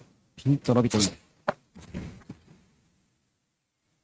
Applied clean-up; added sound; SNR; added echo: neural mask model RNNoise.